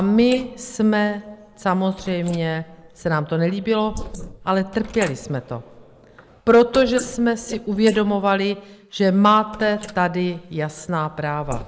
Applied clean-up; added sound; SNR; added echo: neural mask model Resemble Enhance denoiser.